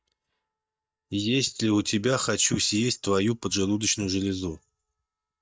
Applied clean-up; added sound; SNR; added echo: neural mask model DeepFilterNet 3.